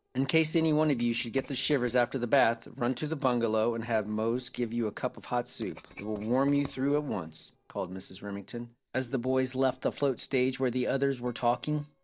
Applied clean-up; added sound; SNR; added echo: neural separator model SepFormer DNS4.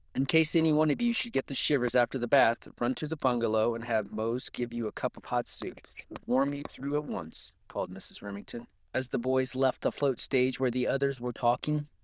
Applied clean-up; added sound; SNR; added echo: neural diffusion model UNIVERSE++.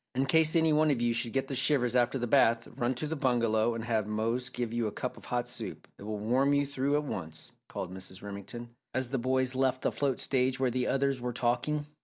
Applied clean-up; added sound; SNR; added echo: none; none; none; none.